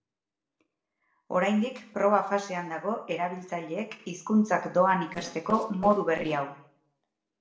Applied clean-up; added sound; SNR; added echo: neural separator model SepFormer DNS4.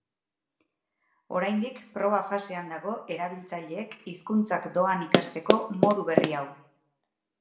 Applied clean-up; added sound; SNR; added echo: none; Run; -5 dB; reverberation time 0.6 s.